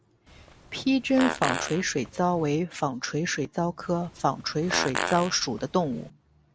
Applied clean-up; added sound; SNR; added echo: none; Fart; 7 dB; none.